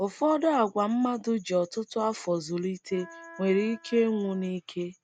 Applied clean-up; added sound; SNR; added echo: neural mask model RNNoise.